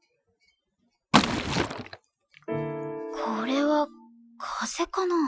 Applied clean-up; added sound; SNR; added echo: classical method Wiener filter.